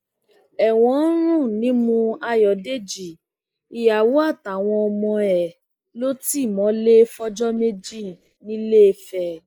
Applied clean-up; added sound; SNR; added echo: neural mask model Resemble Enhance denoiser.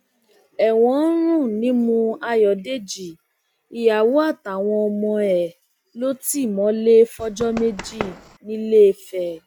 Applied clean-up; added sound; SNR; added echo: none; Run; 13 dB; none.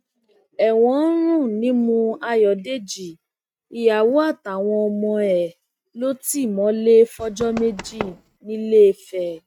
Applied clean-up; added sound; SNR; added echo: neural mask model RNNoise.